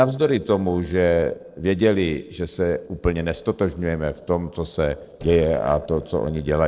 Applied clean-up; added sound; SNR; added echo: neural separator model SepFormer DNS4.